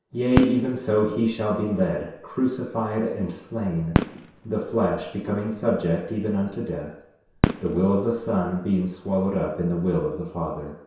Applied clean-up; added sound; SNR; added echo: none; Fireworks; 8 dB; reverberation time 0.7 s.